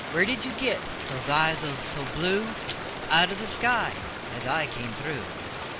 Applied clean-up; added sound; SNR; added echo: none; Rain; 5 dB; none.